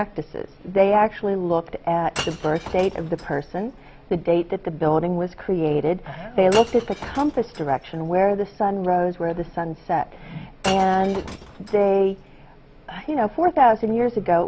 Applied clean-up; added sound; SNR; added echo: none; Shatter / Crushing; 16 dB; none.